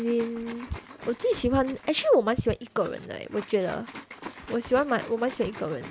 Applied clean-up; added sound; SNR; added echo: none; Liquid; 17 dB; none.